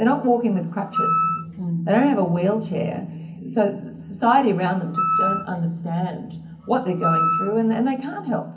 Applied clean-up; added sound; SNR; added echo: none; Wind instrument, woodwind instrument; 3 dB; reverberation time 0.4 s.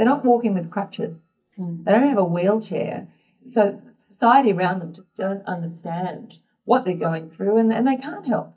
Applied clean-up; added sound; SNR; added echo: neural mask model DeepFilterNet 3.